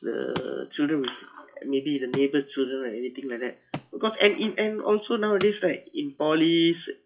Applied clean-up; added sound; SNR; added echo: classical method WPE with log-MMSE.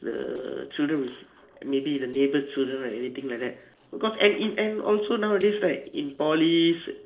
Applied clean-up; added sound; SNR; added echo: neural separator model SepFormer DNS4.